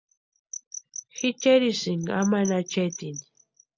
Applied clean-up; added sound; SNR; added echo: none; none; none; none.